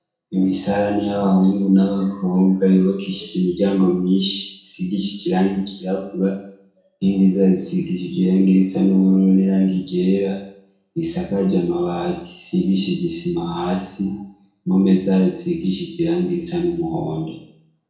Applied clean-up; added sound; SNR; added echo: none; none; none; reverberation time 0.5 s.